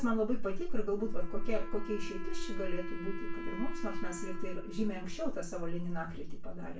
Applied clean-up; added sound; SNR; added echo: none; Wind instrument, woodwind instrument; 15 dB; reverberation time 0.3 s.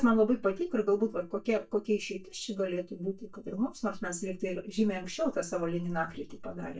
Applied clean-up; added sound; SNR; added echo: neural mask model DeepFilterNet 3.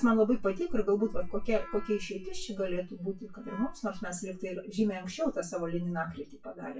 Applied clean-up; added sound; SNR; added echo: classical method WPE with log-MMSE.